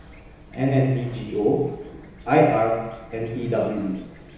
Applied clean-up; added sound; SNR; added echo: none; Chirp, tweet / Fowl; 20 dB; reverberation time 1.0 s.